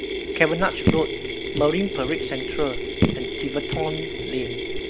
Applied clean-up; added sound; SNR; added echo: none; Mechanisms + Raindrop / Drip; 0 dB; none.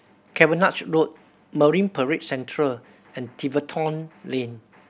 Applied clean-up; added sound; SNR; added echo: none; none; none; none.